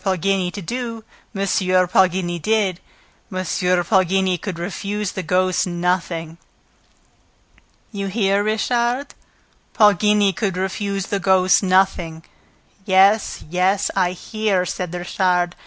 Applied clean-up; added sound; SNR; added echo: none; none; none; none.